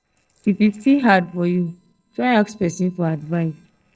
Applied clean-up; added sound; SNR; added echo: neural separator model SepFormer DNS4.